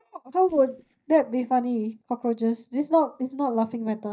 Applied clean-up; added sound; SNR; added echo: neural mask model DeepFilterNet 3.